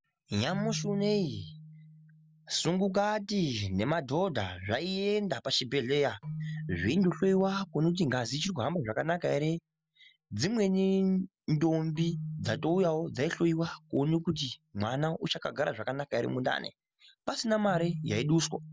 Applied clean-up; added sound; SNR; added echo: none; Keyboard (musical); 15 dB; none.